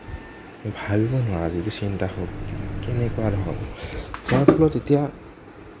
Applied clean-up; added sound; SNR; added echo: none; Microwave oven; 7 dB; none.